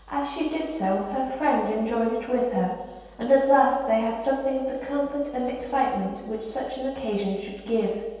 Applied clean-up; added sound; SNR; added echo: none; none; none; reverberation time 1.2 s.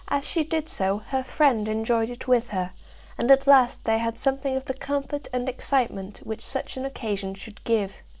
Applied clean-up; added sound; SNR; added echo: none; none; none; none.